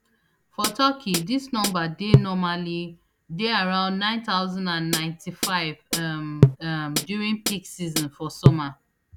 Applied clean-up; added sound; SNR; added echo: none; Hi-hat; -2 dB; none.